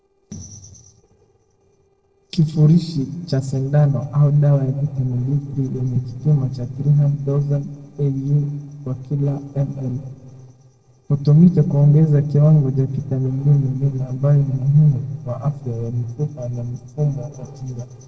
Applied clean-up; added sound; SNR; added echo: neural separator model SepFormer DNS4.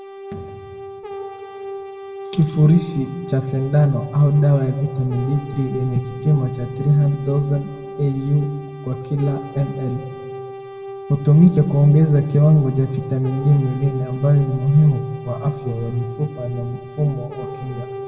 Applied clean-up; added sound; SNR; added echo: none; Brass instrument; 14 dB; reverberation time 1.3 s.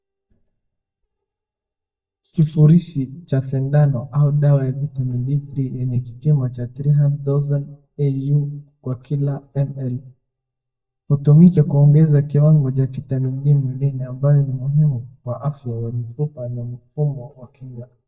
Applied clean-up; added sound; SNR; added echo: neural mask model DeepFilterNet 3.